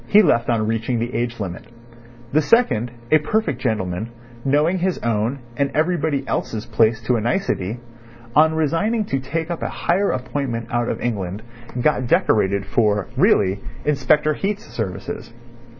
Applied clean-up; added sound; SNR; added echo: none; none; none; none.